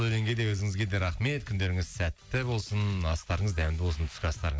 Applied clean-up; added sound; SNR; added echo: none; none; none; none.